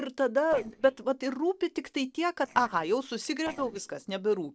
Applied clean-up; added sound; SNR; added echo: neural separator model SepFormer DNS4.